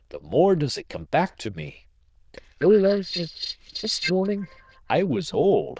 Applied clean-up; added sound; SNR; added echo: neural diffusion model UNIVERSE++.